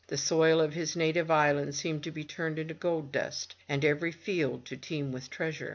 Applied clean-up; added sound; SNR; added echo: none; none; none; none.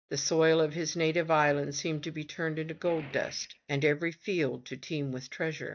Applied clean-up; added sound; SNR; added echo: neural mask model DeepFilterNet 3.